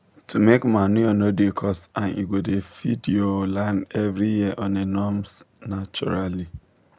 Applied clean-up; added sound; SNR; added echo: none; none; none; none.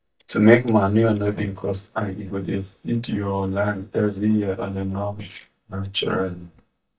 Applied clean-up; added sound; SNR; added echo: neural mask model DeepFilterNet 3.